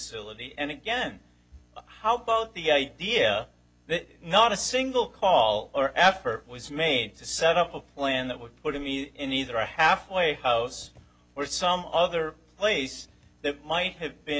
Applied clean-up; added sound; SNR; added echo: none; none; none; none.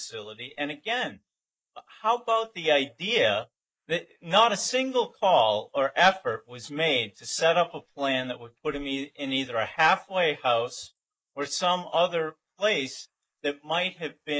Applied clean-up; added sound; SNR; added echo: neural mask model Resemble Enhance denoiser.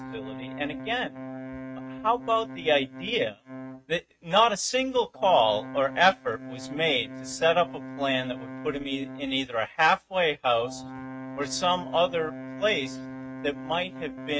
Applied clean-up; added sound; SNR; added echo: neural mask model RNNoise.